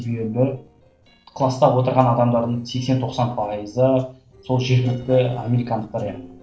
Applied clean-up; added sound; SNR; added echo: neural separator model SepFormer DNS4.